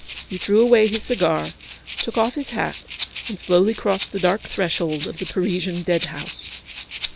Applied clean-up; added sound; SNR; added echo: none; Rattle (instrument); 8 dB; none.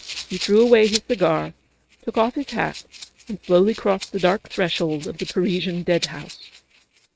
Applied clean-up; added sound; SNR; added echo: neural mask model RNNoise.